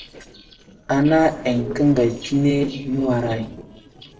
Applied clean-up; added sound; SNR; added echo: neural separator model SepFormer DNS4.